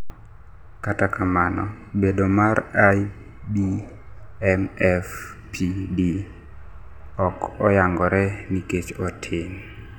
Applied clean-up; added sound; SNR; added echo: none; none; none; none.